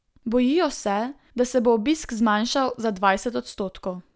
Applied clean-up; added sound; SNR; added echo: none; none; none; none.